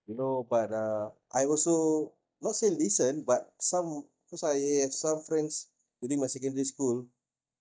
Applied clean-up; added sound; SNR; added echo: neural mask model DeepFilterNet 3.